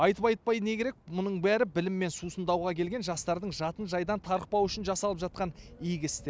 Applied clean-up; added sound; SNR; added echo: none; none; none; none.